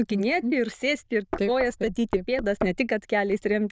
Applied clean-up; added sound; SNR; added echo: neural diffusion model UNIVERSE++.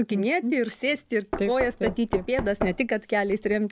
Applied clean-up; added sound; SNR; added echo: none; Knock; 11 dB; none.